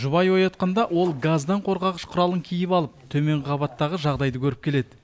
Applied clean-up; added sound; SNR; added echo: none; none; none; none.